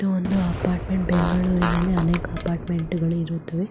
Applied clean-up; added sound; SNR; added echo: none; Fart + Boom; 7 dB; none.